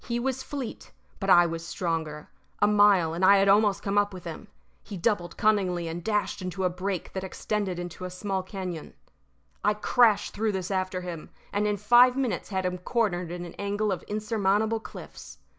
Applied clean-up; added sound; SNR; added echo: none; none; none; none.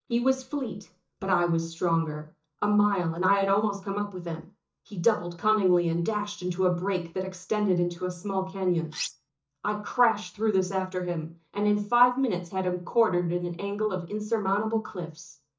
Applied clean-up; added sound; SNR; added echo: neural mask model DeepFilterNet 3.